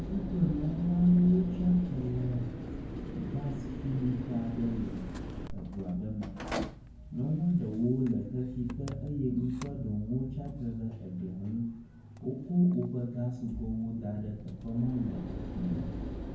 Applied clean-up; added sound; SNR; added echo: none; Mechanical fan; 9 dB; reverberation time 0.9 s.